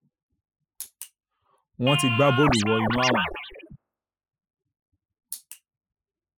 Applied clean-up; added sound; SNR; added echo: classical method spectral subtraction.